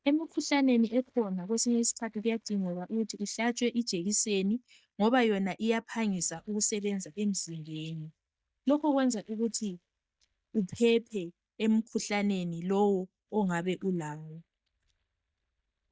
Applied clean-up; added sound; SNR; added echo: neural mask model DeepFilterNet 3.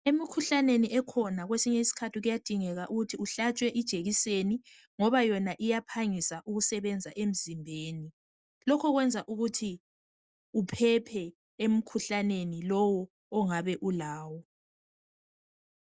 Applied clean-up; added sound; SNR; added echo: none; none; none; none.